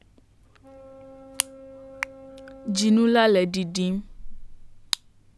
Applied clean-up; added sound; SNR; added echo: none; Boat, Water vehicle; 20 dB; none.